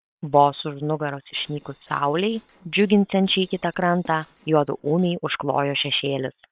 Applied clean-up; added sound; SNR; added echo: neural separator model SepFormer WHAM!.